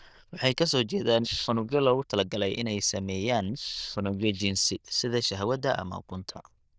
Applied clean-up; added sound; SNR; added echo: neural diffusion model UNIVERSE++.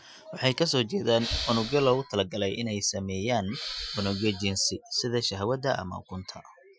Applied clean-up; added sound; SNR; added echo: classical method Wiener filter.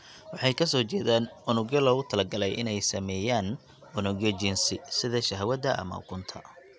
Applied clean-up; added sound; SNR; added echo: none; none; none; none.